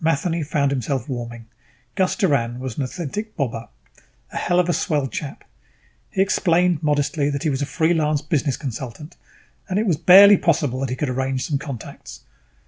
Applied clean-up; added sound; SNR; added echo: none; none; none; none.